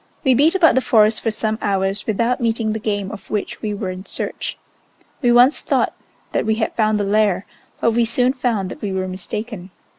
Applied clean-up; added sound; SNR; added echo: none; none; none; none.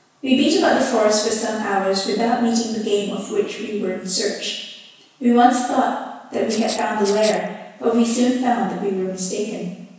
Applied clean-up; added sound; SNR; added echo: none; Rattle (instrument); 12 dB; reverberation time 1.1 s.